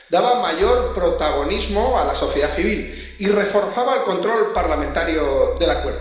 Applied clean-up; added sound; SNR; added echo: none; Keyboard (musical); 11 dB; reverberation time 1.1 s.